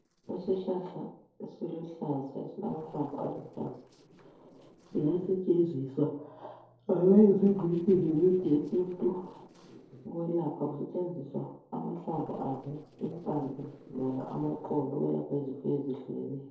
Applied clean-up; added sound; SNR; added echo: neural separator model SepFormer DNS4.